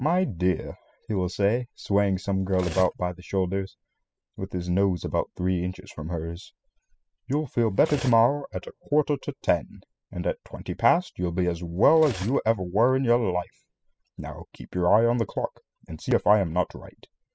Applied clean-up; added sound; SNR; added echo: classical method spectral subtraction.